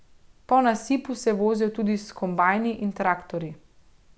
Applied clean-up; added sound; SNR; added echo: none; none; none; none.